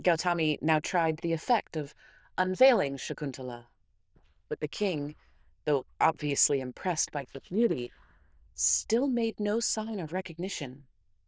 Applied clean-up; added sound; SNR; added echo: neural diffusion model UNIVERSE++.